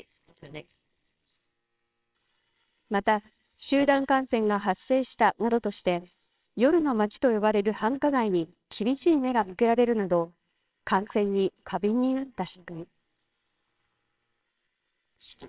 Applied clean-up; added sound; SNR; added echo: neural separator model SepFormer WHAMR!.